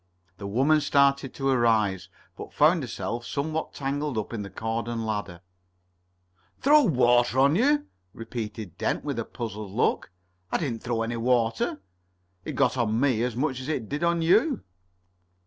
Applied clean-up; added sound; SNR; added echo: none; none; none; none.